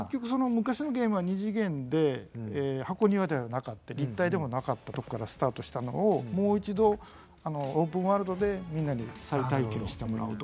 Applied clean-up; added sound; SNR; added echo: none; none; none; none.